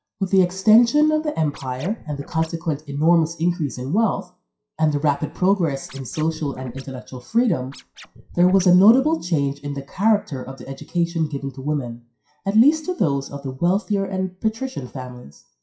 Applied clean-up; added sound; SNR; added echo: classical method WPE with log-MMSE.